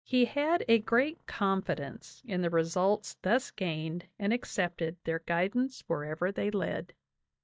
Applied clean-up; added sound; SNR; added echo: neural mask model DeepFilterNet 3.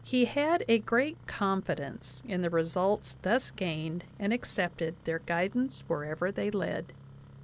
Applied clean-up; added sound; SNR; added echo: none; Engine starting; 20 dB; none.